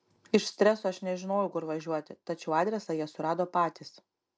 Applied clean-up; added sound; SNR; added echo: none; none; none; none.